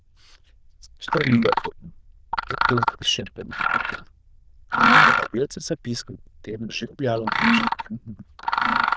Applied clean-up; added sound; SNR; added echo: neural diffusion model UNIVERSE++.